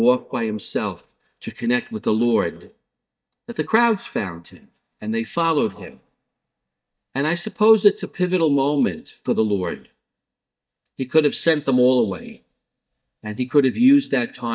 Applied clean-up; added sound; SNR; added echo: neural mask model DeepFilterNet 3.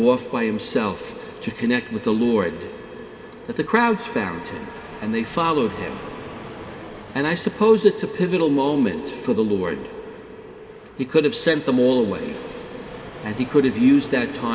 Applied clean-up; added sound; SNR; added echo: none; Fixed-wing aircraft, airplane; 19 dB; reverberation time 1.9 s.